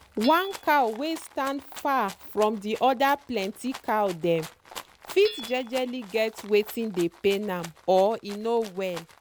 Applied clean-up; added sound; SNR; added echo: none; Rattle (instrument) + Hammer / Chink, clink; 18 dB; none.